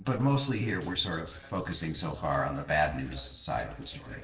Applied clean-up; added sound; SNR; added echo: neural separator model SepFormer DNS4.